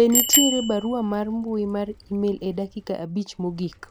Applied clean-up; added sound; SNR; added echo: none; Bicycle bell; 4 dB; none.